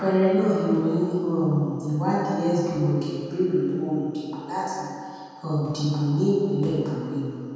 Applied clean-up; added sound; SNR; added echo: none; none; none; reverberation time 2.1 s.